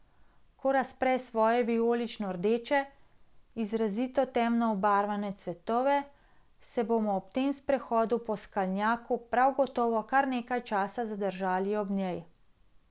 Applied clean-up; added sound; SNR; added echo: none; none; none; none.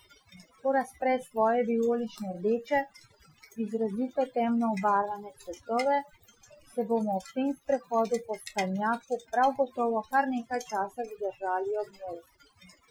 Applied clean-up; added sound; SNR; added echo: classical method Wiener filter.